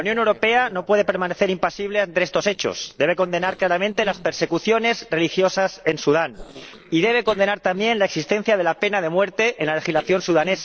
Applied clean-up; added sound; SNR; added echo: neural separator model SepFormer DNS4.